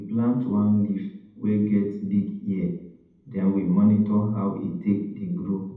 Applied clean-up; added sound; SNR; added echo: none; none; none; reverberation time 0.8 s.